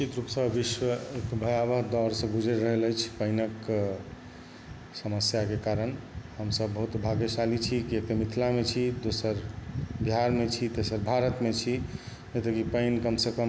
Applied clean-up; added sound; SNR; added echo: none; none; none; none.